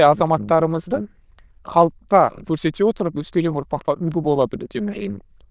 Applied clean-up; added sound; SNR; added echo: neural diffusion model UNIVERSE++.